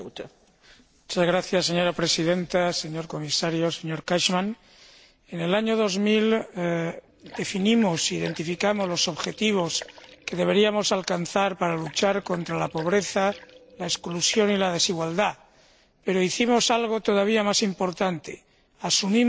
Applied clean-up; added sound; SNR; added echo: neural separator model SepFormer DNS4.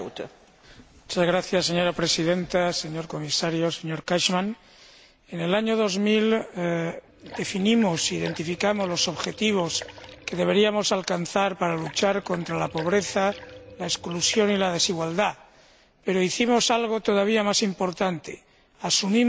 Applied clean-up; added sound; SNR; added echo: none; Liquid; 18 dB; none.